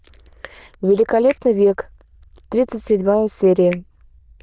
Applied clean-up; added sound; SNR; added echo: neural diffusion model UNIVERSE++.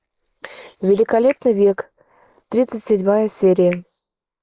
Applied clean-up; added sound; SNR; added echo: neural mask model Resemble Enhance denoiser.